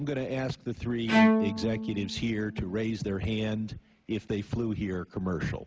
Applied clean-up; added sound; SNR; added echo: none; Bowed string instrument; -2 dB; none.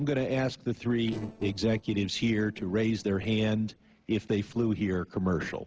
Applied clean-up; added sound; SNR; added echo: neural separator model SepFormer DNS4.